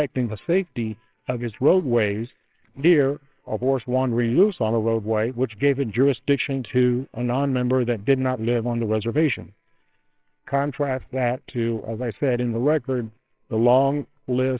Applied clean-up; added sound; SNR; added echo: neural separator model SepFormer WHAMR!.